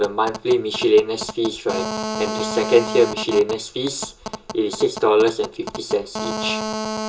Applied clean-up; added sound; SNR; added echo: none; Telephone; 8 dB; reverberation time 0.2 s.